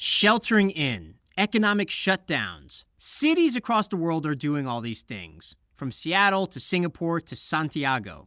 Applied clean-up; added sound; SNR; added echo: none; none; none; none.